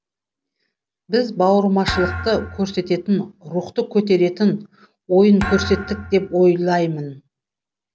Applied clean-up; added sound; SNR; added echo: none; Thump, thud; 10 dB; none.